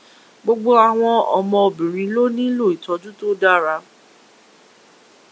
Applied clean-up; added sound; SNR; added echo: none; none; none; none.